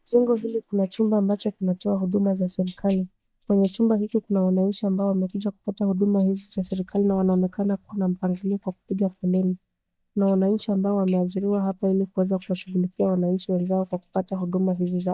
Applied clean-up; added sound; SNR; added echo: neural mask model DeepFilterNet 3.